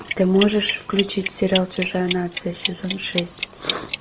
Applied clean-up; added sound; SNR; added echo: none; Clock; 7 dB; none.